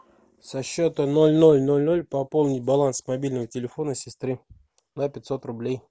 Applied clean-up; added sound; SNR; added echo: none; none; none; none.